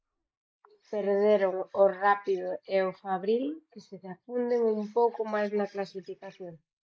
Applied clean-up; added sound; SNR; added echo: neural mask model Resemble Enhance denoiser.